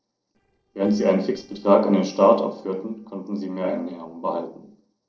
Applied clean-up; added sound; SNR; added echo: neural separator model SepFormer DNS4.